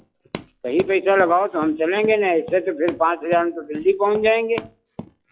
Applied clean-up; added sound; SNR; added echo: classical method log-MMSE.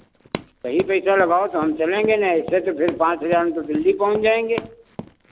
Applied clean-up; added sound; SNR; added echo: none; Run; 15 dB; none.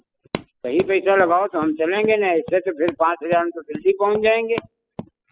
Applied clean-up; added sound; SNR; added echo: classical method spectral subtraction.